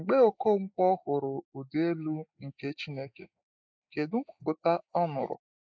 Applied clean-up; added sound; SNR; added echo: neural mask model Resemble Enhance denoiser.